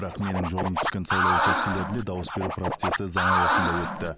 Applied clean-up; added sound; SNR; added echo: none; Scratching (performance technique); -4 dB; none.